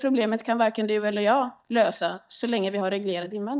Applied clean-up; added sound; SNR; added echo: neural mask model DeepFilterNet 3.